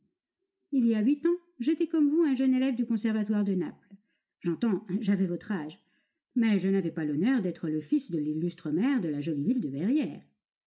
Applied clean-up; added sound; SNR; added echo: none; none; none; none.